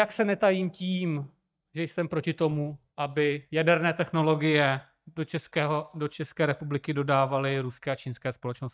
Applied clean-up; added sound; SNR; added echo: neural mask model DeepFilterNet 3.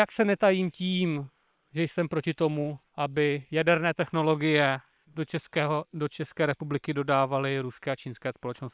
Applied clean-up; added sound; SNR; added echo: neural separator model SepFormer WHAM!.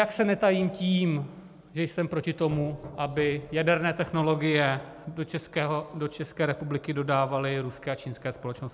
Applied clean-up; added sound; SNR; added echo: none; Knock; 18 dB; none.